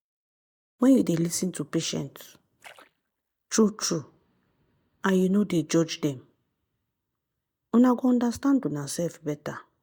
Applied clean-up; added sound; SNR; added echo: neural mask model DeepFilterNet 3.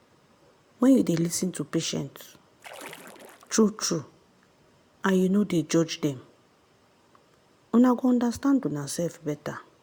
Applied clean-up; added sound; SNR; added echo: none; Splash, splatter; 19 dB; none.